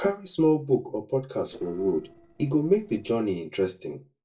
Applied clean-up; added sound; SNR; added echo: neural separator model SepFormer DNS4.